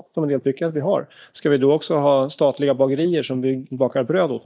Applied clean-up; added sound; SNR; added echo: neural mask model DeepFilterNet 3.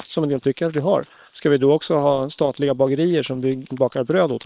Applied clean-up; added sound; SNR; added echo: neural separator model SepFormer WHAM!.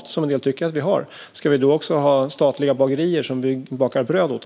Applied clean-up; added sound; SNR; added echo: none; none; none; none.